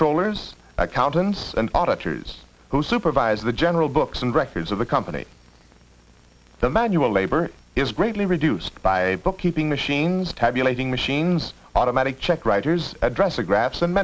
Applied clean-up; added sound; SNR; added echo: none; none; none; none.